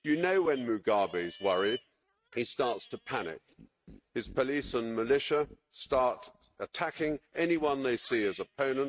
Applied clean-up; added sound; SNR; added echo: neural mask model RNNoise.